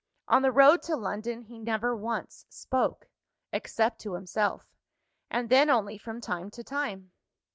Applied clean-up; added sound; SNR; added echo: none; none; none; none.